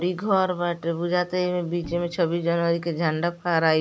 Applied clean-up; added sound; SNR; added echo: none; Bowed string instrument; 20 dB; none.